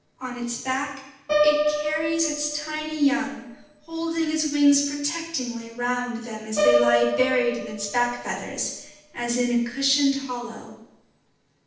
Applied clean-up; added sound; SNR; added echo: neural separator model SepFormer DNS4.